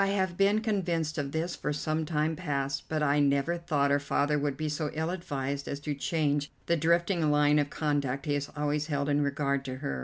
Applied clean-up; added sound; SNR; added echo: none; none; none; none.